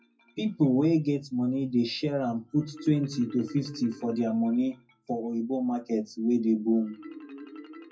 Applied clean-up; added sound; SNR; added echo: classical method WPE with log-MMSE.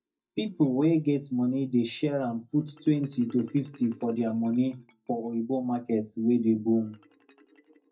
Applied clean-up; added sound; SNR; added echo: neural mask model DeepFilterNet 3.